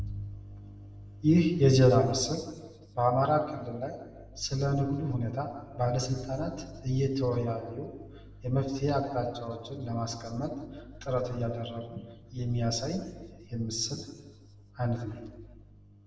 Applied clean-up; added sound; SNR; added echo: none; none; none; reverberation time 1.2 s.